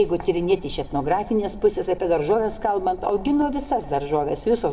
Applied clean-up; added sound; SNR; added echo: none; none; none; reverberation time 0.8 s.